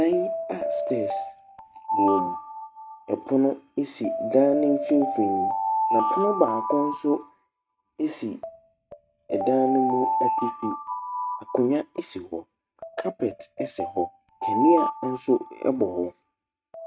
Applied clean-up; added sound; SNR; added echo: neural mask model RNNoise.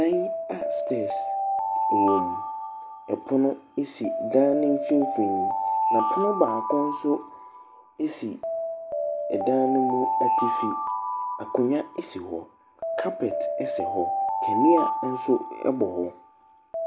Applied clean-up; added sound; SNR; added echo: none; Alarm; 1 dB; none.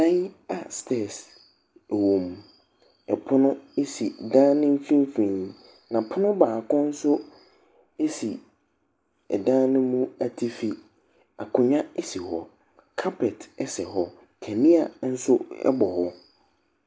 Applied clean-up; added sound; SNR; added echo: none; none; none; none.